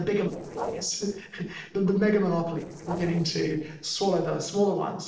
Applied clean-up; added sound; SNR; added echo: neural separator model SepFormer DNS4.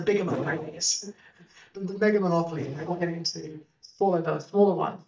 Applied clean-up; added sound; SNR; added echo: neural mask model DeepFilterNet 3.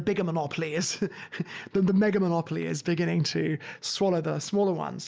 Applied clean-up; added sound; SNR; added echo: none; none; none; none.